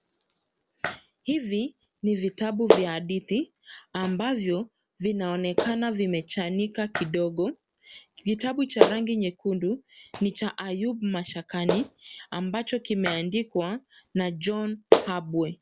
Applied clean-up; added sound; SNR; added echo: none; Clapping; 3 dB; none.